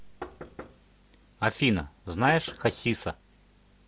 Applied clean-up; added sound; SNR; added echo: none; Knock; 17 dB; none.